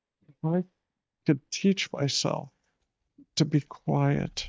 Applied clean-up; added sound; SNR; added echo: neural mask model DeepFilterNet 3.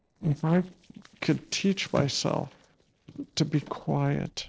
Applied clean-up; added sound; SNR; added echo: neural separator model SepFormer DNS4.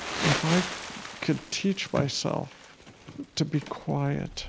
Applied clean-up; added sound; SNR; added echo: none; Crumpling, crinkling; 6 dB; none.